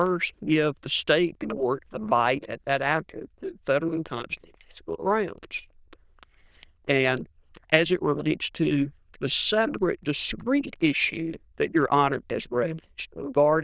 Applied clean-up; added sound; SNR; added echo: neural diffusion model UNIVERSE++.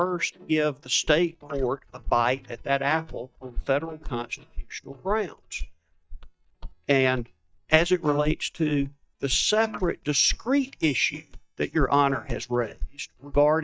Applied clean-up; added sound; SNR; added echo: neural mask model DeepFilterNet 3.